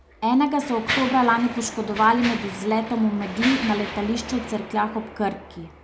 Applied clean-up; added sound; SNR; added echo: none; Mechanisms; 9 dB; none.